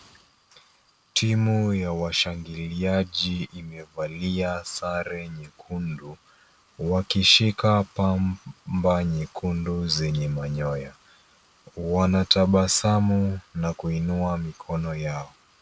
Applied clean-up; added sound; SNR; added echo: none; none; none; none.